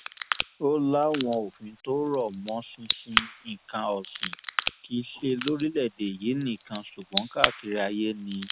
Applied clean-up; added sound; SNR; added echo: none; Crack / Crackle; 4 dB; none.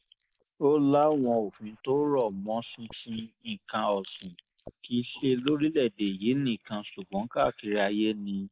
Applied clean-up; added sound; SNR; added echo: neural mask model Resemble Enhance denoiser.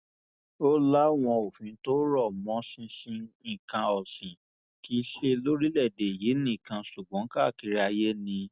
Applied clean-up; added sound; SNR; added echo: none; none; none; none.